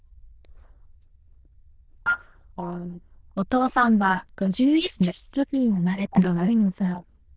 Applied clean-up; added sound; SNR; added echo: neural diffusion model UNIVERSE++.